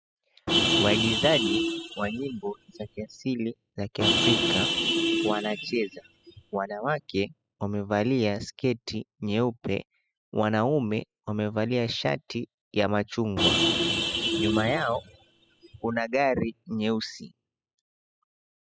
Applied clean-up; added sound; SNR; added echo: classical method spectral subtraction.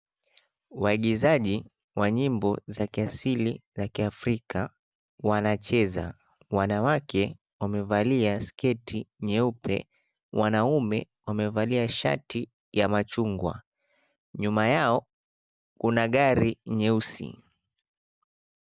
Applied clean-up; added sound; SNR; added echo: none; none; none; none.